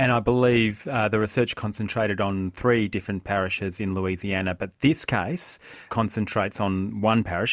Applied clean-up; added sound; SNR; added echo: none; none; none; none.